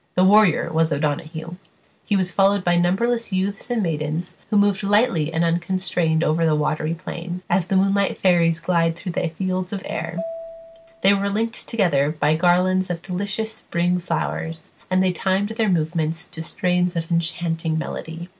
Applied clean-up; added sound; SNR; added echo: none; Marimba, xylophone; 16 dB; none.